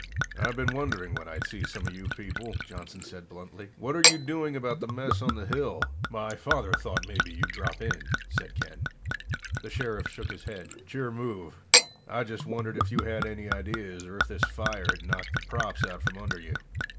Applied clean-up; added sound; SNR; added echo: none; Gurgling / Chink, clink / Liquid; -5 dB; none.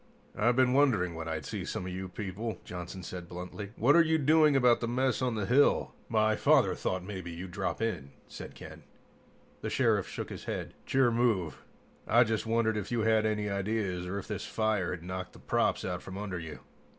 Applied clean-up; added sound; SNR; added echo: none; none; none; none.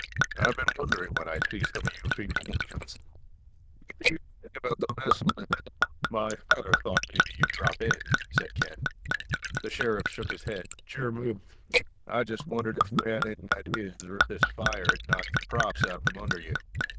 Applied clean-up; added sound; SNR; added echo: neural diffusion model UNIVERSE++.